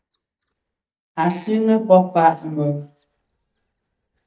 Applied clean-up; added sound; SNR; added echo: neural mask model DeepFilterNet 3.